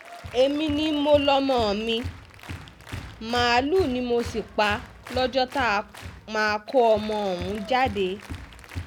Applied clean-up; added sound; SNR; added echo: none; Applause; 14 dB; none.